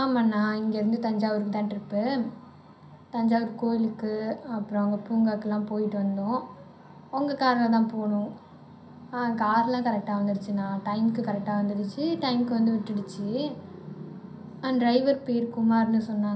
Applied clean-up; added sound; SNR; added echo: none; none; none; reverberation time 0.3 s.